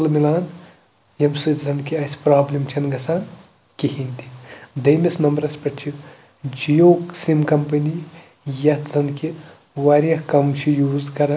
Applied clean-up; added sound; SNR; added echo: none; none; none; none.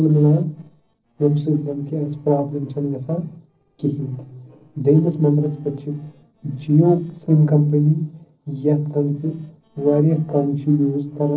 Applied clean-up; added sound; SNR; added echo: neural separator model SepFormer DNS4.